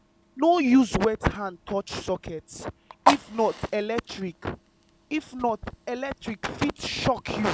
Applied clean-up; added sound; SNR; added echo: none; Fire; 8 dB; none.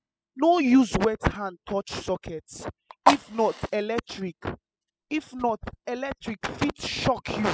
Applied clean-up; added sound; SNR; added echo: classical method spectral subtraction.